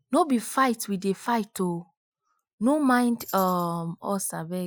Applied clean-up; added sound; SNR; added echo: classical method Wiener filter.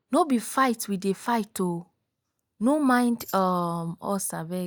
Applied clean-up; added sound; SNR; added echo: neural mask model DeepFilterNet 3.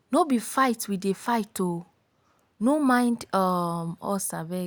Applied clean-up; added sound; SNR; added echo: none; none; none; none.